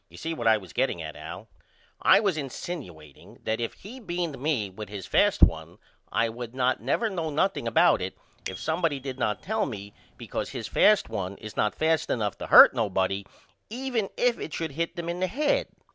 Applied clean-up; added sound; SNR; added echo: none; Bicycle bell; 19 dB; none.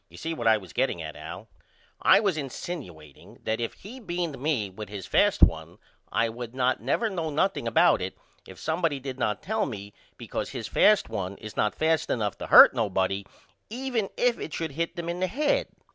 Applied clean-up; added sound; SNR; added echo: none; none; none; none.